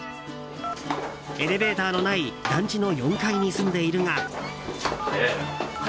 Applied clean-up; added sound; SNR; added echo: none; Telephone; 13 dB; none.